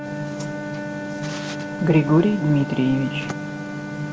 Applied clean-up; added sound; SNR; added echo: none; Wind instrument, woodwind instrument; 9 dB; reverberation time 0.6 s.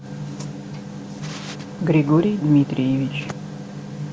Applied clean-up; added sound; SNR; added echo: none; none; none; none.